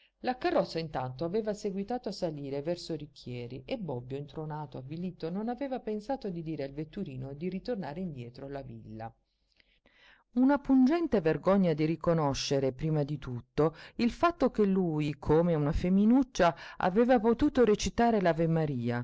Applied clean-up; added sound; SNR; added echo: none; none; none; none.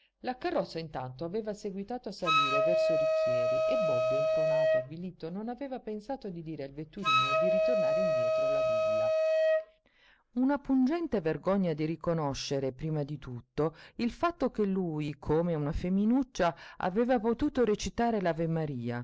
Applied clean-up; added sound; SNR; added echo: none; Wind instrument, woodwind instrument; -4 dB; none.